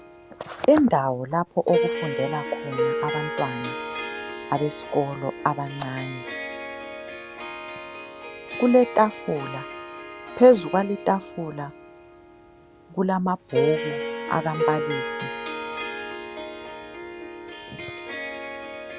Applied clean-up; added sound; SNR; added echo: none; Harp; 6 dB; none.